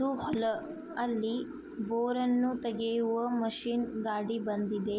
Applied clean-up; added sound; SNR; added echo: none; Fireworks; 19 dB; none.